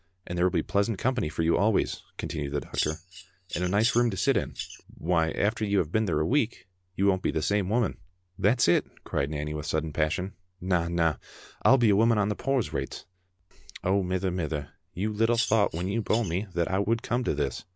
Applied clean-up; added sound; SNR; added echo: none; Bird vocalization, bird call, bird song; 10 dB; none.